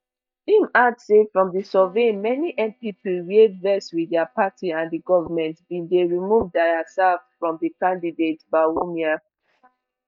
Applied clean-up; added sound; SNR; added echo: neural mask model DeepFilterNet 3.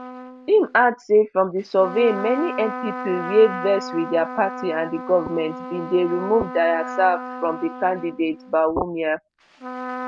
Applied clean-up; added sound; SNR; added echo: none; Trumpet; 11 dB; none.